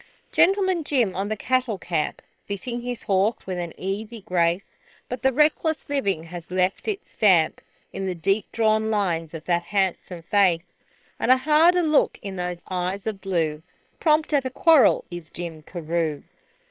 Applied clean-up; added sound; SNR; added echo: neural separator model SepFormer WHAM!.